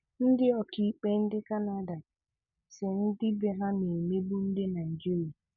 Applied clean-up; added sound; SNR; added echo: none; none; none; none.